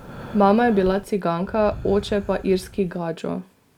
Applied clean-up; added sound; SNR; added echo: none; Breathing; 16 dB; none.